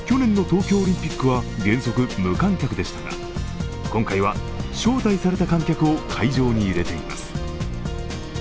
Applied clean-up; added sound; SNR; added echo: none; Chatter; 12 dB; none.